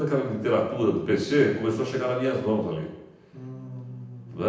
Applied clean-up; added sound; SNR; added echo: none; none; none; reverberation time 0.9 s.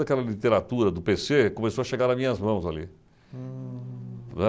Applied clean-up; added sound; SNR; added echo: none; none; none; none.